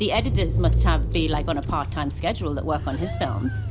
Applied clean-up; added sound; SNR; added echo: none; Engine / Car; -2 dB; none.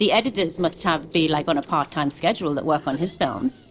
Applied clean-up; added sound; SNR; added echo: neural separator model SepFormer DNS4.